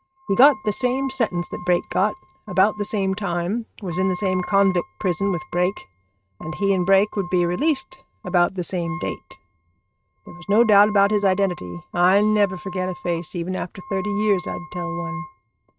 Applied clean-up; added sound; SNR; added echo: neural mask model RNNoise.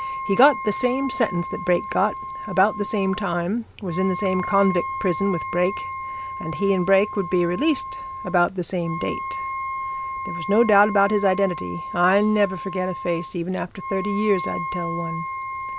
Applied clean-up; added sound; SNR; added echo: none; Wind instrument, woodwind instrument; 8 dB; none.